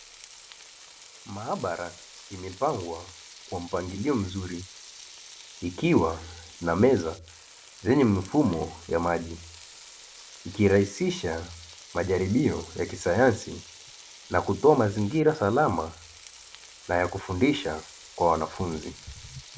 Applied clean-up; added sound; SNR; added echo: none; Frying (food); 20 dB; none.